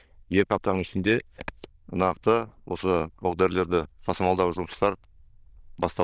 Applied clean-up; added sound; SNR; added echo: neural diffusion model UNIVERSE++.